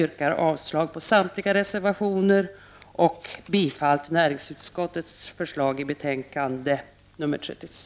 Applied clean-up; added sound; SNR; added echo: none; none; none; none.